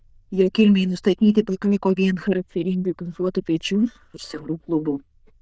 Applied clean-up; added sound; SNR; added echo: neural diffusion model UNIVERSE++.